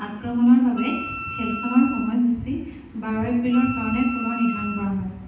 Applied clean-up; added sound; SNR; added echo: none; Wind instrument, woodwind instrument; 11 dB; reverberation time 0.9 s.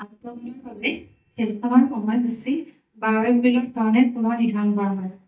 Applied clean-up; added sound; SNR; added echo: neural mask model DeepFilterNet 3.